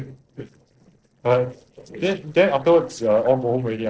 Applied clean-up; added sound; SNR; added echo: neural separator model SepFormer DNS4.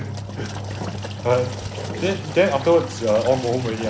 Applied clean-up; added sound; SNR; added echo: none; Engine; 8 dB; none.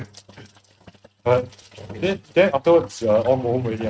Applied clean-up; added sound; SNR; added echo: neural mask model RNNoise.